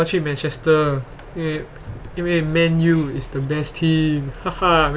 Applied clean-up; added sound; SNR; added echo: none; none; none; none.